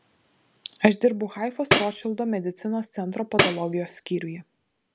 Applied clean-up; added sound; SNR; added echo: none; Tambourine; 1 dB; none.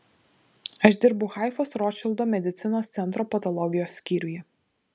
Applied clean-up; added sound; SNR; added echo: none; none; none; none.